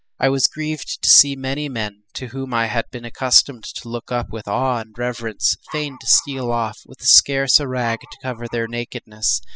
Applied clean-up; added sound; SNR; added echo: classical method spectral subtraction.